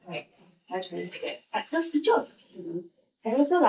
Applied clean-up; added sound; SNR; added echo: neural mask model Resemble Enhance denoiser.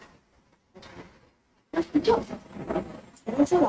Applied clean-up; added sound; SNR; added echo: neural mask model RNNoise.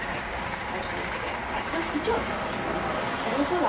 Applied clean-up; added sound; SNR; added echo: none; Train; -2 dB; none.